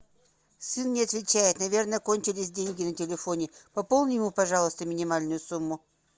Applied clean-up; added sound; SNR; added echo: none; none; none; none.